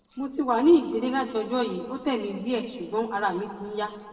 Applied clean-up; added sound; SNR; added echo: neural separator model SepFormer DNS4.